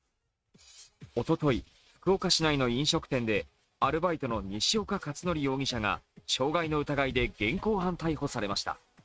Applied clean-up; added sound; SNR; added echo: neural mask model RNNoise.